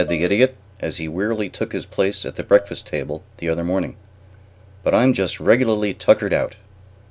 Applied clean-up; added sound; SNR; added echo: none; Dishes, pots, and pans; 15 dB; none.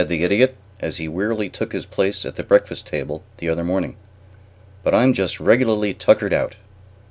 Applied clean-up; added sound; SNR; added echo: none; none; none; none.